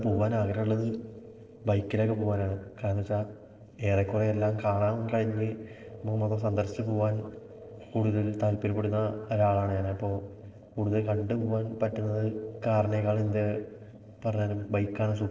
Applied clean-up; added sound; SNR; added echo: neural separator model SepFormer DNS4.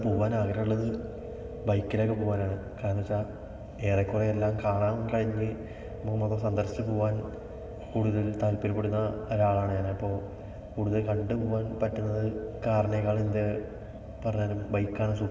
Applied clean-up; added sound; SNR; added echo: none; Telephone; 18 dB; reverberation time 2.4 s.